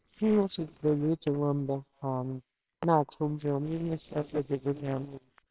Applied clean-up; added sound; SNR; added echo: neural separator model SepFormer WHAMR!.